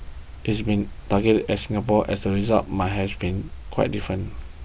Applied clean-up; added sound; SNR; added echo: none; Wind; 14 dB; none.